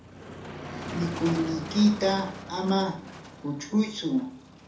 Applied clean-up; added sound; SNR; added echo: none; Motor vehicle (road); 11 dB; reverberation time 0.4 s.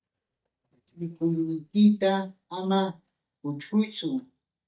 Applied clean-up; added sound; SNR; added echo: neural mask model DeepFilterNet 3.